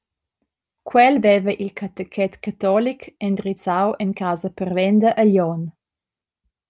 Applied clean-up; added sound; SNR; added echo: none; none; none; none.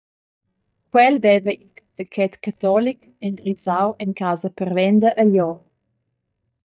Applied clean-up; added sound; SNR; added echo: neural mask model DeepFilterNet 3.